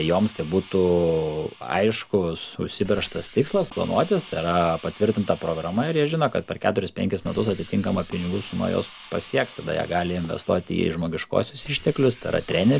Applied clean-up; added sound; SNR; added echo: none; Hiss; 19 dB; none.